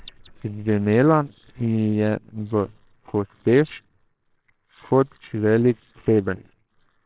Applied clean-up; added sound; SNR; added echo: neural separator model SepFormer WHAMR!.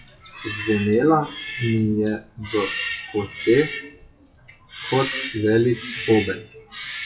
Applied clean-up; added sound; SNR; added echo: classical method WPE with log-MMSE.